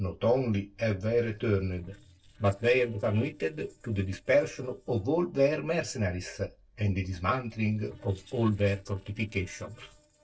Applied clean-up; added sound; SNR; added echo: neural separator model SepFormer DNS4.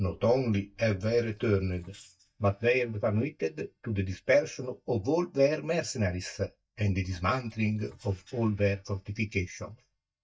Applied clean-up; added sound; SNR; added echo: neural mask model DeepFilterNet 3.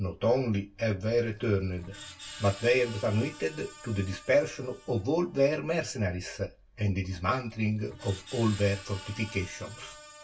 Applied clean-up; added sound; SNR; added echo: none; Screech; 19 dB; reverberation time 0.1 s.